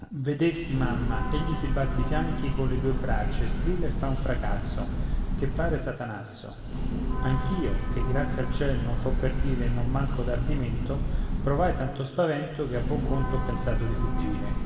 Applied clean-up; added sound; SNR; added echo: none; Train / Breathing; -3 dB; reverberation time 2.5 s.